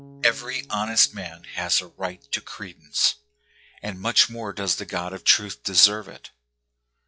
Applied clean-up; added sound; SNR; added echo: classical method log-MMSE.